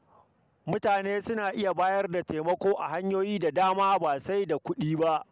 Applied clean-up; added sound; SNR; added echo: none; none; none; none.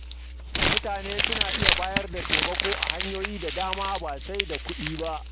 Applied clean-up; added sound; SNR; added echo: none; Crumpling, crinkling; -5 dB; none.